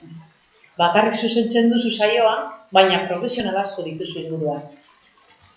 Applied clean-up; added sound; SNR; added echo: classical method log-MMSE.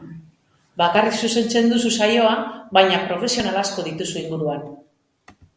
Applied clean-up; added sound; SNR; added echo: none; none; none; none.